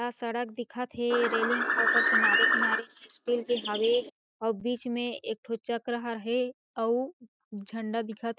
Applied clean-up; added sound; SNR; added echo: neural mask model RNNoise.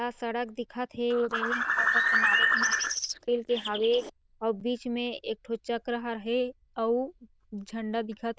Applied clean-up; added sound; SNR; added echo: neural diffusion model UNIVERSE++.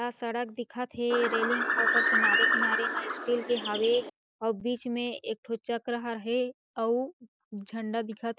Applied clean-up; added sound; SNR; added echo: none; Bird; -4 dB; none.